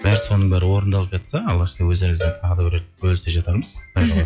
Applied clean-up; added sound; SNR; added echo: classical method log-MMSE.